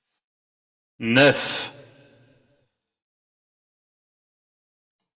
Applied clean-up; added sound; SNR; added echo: none; none; none; reverberation time 0.2 s.